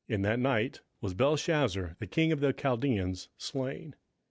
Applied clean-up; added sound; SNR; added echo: none; none; none; none.